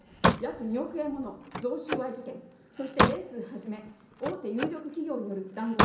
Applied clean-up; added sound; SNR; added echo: none; Slam; -3 dB; reverberation time 0.6 s.